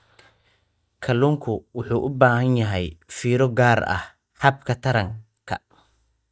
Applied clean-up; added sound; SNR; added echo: neural mask model DeepFilterNet 3.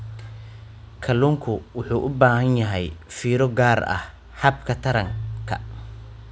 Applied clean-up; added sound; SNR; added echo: none; Keyboard (musical); 17 dB; none.